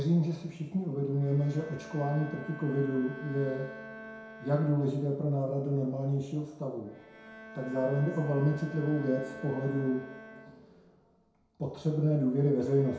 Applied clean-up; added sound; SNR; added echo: none; Bowed string instrument; 17 dB; reverberation time 0.6 s.